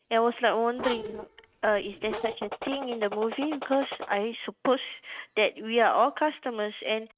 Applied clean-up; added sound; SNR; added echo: neural mask model RNNoise.